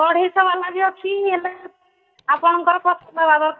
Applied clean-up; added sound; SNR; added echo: neural mask model DeepFilterNet 3.